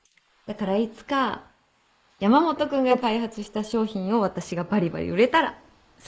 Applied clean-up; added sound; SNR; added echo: neural mask model Resemble Enhance denoiser.